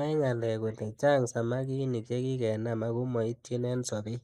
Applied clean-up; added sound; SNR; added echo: neural mask model Resemble Enhance denoiser.